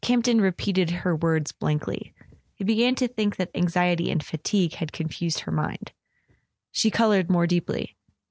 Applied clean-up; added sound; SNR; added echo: none; none; none; none.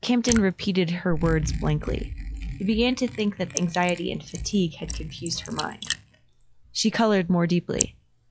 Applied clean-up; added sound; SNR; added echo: classical method log-MMSE.